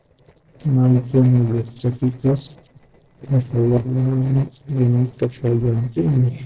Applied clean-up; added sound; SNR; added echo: neural separator model SepFormer DNS4.